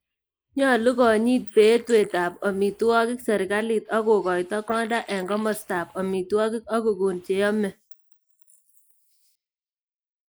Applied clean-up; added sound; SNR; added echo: neural mask model Resemble Enhance denoiser.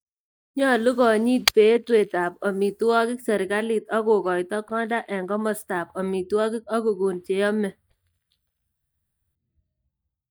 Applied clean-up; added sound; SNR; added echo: neural mask model DeepFilterNet 3.